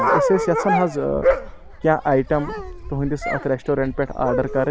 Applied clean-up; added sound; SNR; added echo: none; Dog; 3 dB; none.